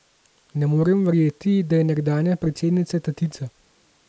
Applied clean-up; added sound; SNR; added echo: none; none; none; none.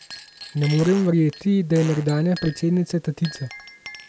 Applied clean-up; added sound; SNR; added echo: none; Fart + Chink, clink; 18 dB; none.